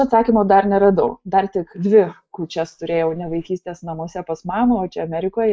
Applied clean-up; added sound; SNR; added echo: neural mask model Resemble Enhance denoiser.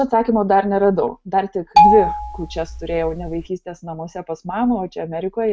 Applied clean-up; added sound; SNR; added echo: none; Marimba, xylophone; -3 dB; none.